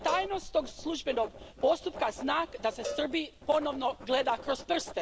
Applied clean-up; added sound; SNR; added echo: none; Writing + Cowbell; 12 dB; none.